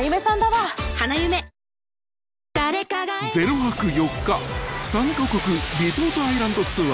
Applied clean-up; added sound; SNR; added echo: none; none; none; none.